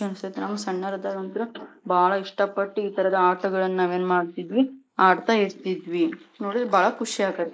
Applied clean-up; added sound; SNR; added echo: neural mask model Resemble Enhance denoiser.